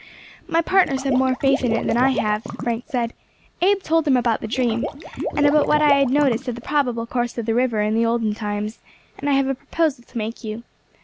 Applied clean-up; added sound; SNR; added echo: none; Water / Liquid; 9 dB; none.